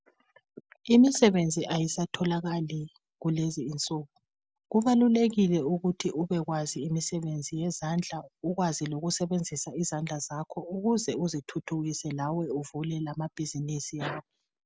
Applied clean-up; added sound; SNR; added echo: none; none; none; none.